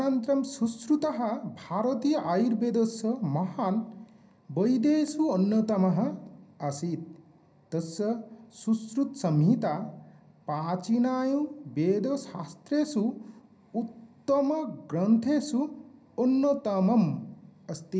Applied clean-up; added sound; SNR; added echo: none; none; none; reverberation time 0.4 s.